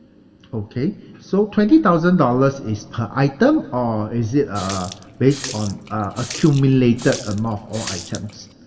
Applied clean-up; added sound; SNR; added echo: none; Water tap, faucet; 15 dB; reverberation time 1.6 s.